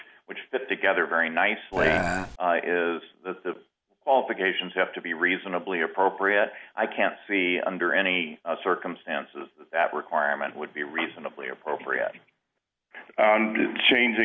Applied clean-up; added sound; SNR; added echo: none; Burping, eructation; -1 dB; none.